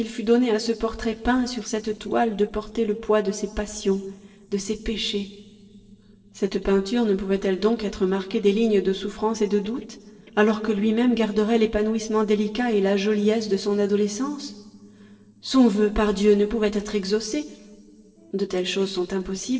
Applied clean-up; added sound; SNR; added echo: neural separator model SepFormer DNS4.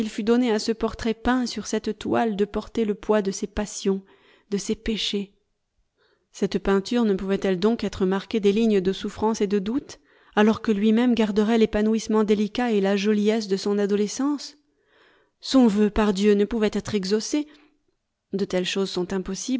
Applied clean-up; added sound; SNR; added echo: none; none; none; none.